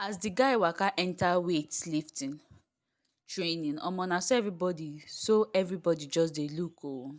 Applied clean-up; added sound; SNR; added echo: none; none; none; none.